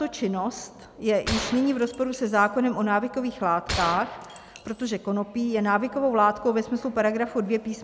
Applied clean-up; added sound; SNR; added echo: none; Gunshot, gunfire; 11 dB; none.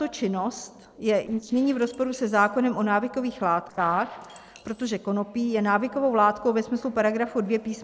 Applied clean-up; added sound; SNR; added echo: neural separator model SepFormer DNS4.